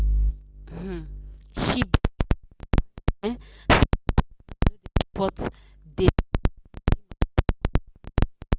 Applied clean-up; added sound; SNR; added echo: none; none; none; none.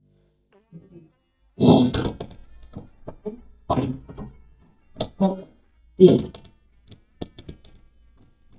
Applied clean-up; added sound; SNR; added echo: neural mask model DeepFilterNet 3.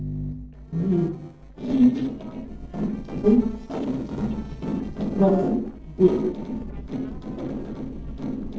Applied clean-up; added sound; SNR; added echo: neural separator model SepFormer DNS4.